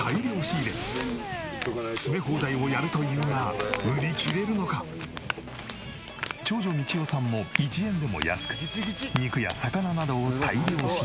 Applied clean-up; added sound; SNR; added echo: none; Crack; 10 dB; none.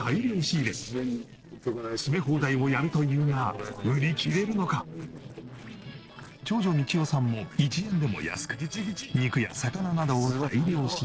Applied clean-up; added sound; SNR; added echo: neural separator model SepFormer DNS4.